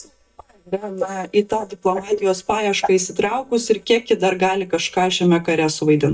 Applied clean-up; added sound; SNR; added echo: neural mask model DeepFilterNet 3.